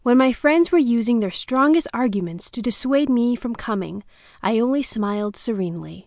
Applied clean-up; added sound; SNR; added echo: none; none; none; none.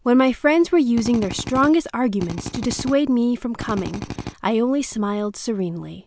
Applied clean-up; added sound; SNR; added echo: none; Drill; 10 dB; none.